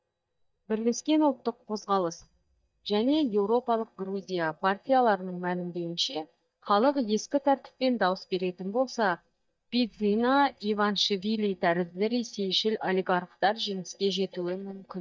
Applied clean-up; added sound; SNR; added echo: neural mask model DeepFilterNet 3.